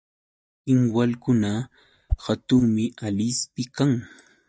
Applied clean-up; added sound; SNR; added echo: neural mask model DeepFilterNet 3.